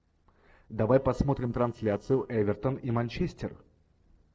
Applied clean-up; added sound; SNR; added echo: neural separator model SepFormer DNS4.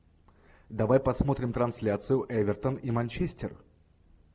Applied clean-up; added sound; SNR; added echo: none; none; none; none.